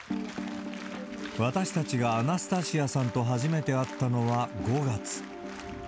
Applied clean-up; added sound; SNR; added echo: none; Applause; 18 dB; none.